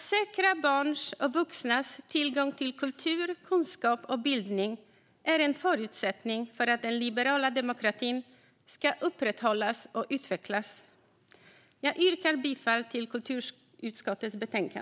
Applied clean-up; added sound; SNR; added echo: none; none; none; none.